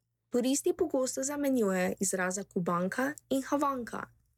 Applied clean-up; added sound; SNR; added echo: neural mask model DeepFilterNet 3.